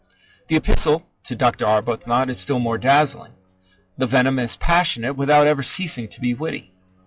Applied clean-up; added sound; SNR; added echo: classical method log-MMSE.